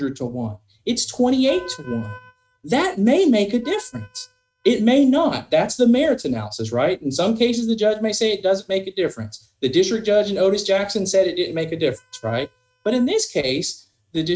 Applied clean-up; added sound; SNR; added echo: neural mask model RNNoise.